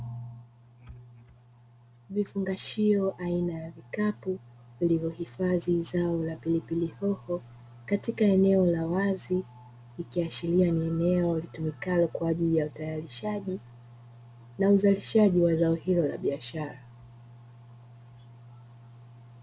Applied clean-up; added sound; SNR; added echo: none; none; none; none.